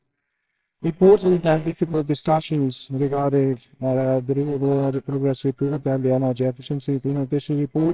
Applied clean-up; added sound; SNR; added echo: neural separator model SepFormer WHAMR!.